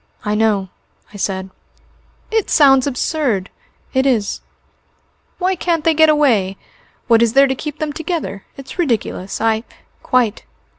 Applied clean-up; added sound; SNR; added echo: none; none; none; none.